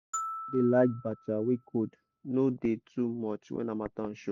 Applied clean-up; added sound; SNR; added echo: none; Glockenspiel; 13 dB; none.